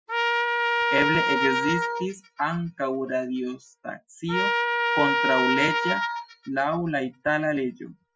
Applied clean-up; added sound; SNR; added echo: classical method Wiener filter.